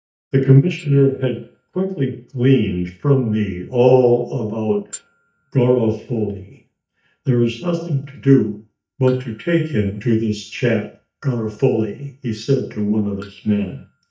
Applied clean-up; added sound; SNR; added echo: neural mask model DeepFilterNet 3.